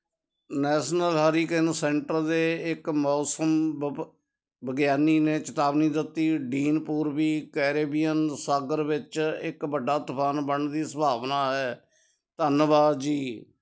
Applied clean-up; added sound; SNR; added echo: none; none; none; none.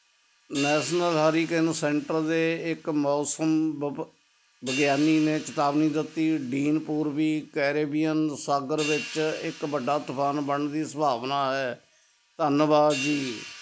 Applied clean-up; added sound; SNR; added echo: none; Hi-hat; 15 dB; none.